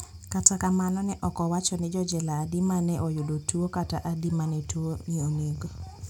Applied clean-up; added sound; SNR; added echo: none; none; none; none.